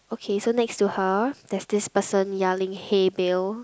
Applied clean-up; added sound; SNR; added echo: none; none; none; none.